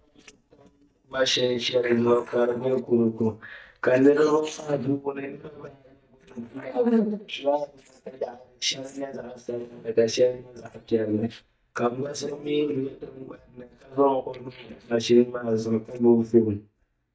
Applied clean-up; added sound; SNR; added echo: neural mask model DeepFilterNet 3.